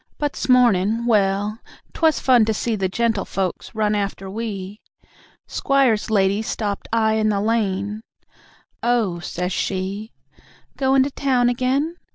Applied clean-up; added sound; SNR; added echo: none; none; none; none.